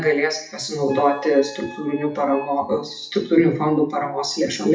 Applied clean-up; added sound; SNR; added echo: classical method WPE with log-MMSE.